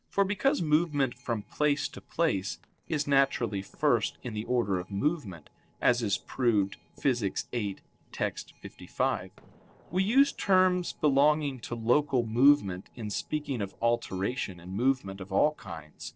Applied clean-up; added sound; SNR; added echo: neural separator model SepFormer DNS4.